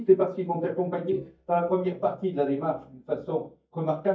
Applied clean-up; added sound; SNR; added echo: neural mask model DeepFilterNet 3.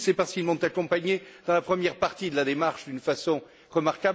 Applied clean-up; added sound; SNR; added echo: none; none; none; none.